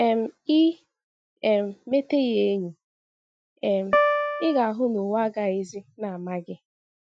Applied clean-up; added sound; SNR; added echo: classical method Wiener filter.